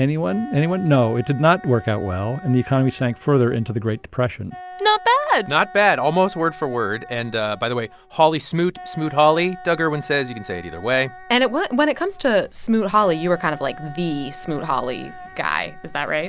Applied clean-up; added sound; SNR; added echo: none; Wind instrument, woodwind instrument; 19 dB; none.